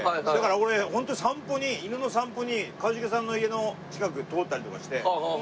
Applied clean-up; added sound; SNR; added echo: none; none; none; none.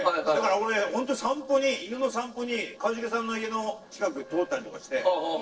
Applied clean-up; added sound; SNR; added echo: neural separator model SepFormer DNS4.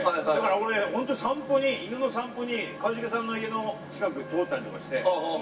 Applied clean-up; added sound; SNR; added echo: none; Wind instrument, woodwind instrument; 18 dB; reverberation time 0.7 s.